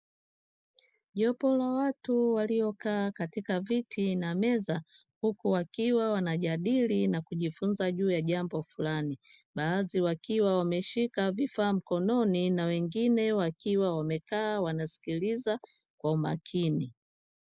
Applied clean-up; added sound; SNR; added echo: neural mask model Resemble Enhance denoiser.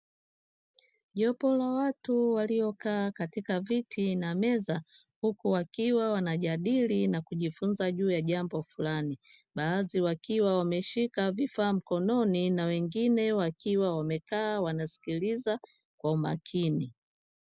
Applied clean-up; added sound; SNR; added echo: none; none; none; none.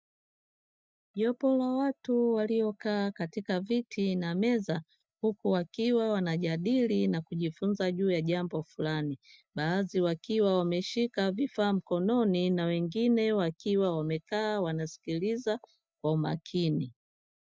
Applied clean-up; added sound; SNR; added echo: neural mask model DeepFilterNet 3.